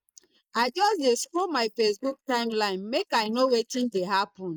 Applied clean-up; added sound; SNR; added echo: neural mask model Resemble Enhance denoiser.